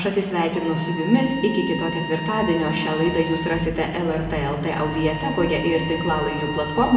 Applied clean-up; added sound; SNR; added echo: none; Bowed string instrument; 11 dB; reverberation time 2.2 s.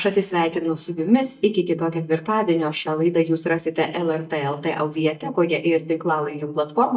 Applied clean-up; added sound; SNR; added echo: neural mask model DeepFilterNet 3.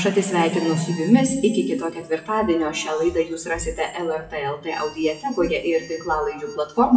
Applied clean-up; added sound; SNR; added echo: classical method WPE with log-MMSE.